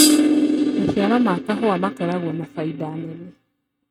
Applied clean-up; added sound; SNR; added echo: neural mask model RNNoise.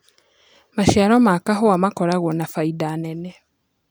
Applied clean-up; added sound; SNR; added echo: none; none; none; none.